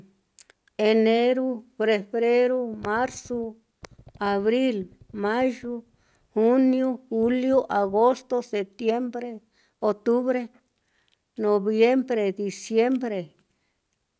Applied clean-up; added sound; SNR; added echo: none; none; none; none.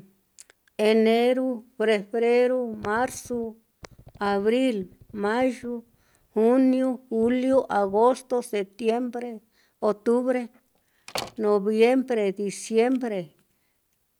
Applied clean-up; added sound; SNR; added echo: none; Slam; 14 dB; none.